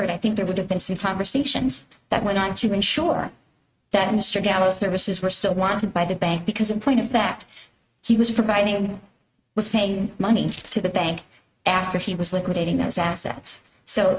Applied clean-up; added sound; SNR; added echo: neural mask model RNNoise.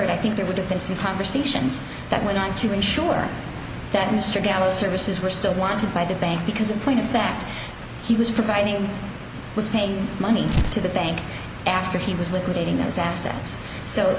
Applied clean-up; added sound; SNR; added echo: none; Tearing; 6 dB; none.